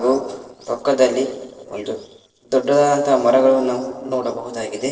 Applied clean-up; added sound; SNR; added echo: neural separator model SepFormer DNS4.